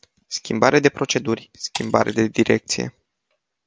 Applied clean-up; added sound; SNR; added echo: none; Shatter; 19 dB; none.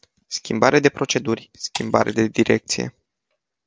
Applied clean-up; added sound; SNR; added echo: neural separator model SepFormer DNS4.